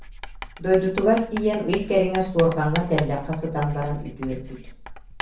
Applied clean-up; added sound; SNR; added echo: none; Writing; 11 dB; reverberation time 0.6 s.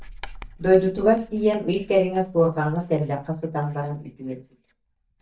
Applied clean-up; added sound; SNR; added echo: neural mask model DeepFilterNet 3.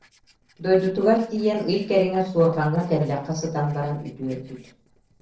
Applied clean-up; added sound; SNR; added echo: neural separator model SepFormer DNS4.